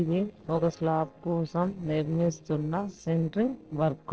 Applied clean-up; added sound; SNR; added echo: neural separator model SepFormer DNS4.